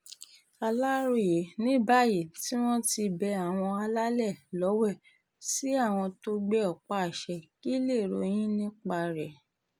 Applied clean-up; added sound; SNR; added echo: none; none; none; none.